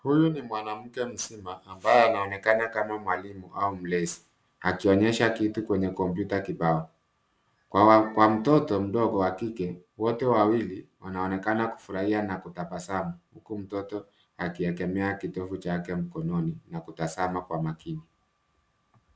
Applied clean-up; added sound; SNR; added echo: none; none; none; none.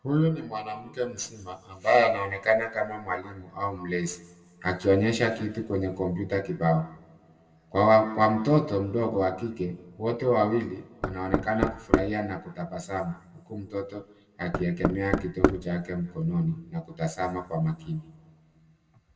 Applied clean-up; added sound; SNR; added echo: none; Knock; 0 dB; reverberation time 1.2 s.